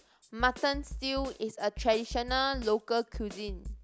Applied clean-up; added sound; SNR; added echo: none; Snare drum; 11 dB; none.